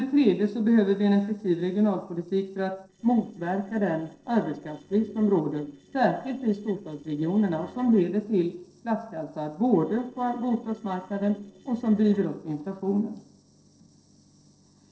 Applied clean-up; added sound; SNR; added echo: neural separator model SepFormer DNS4.